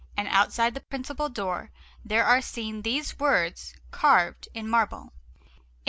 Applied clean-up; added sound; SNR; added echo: none; none; none; none.